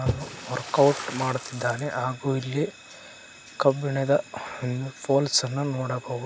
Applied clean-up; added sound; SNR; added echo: none; Splash, splatter; 13 dB; none.